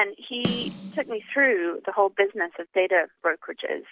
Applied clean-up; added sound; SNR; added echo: none; Snare drum; 10 dB; none.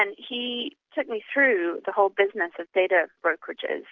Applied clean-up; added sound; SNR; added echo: none; none; none; none.